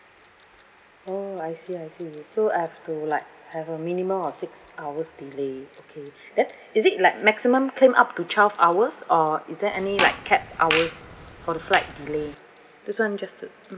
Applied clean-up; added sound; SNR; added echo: none; Fart; 5 dB; none.